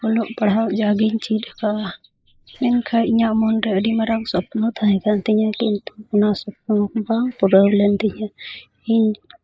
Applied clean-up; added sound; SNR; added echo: neural mask model Resemble Enhance denoiser.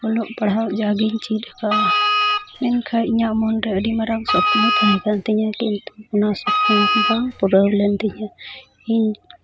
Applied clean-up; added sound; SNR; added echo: none; Wind instrument, woodwind instrument; 0 dB; none.